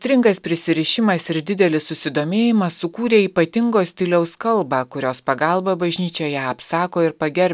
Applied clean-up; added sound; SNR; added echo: none; none; none; none.